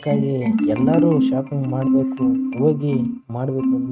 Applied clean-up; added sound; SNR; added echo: neural mask model RNNoise.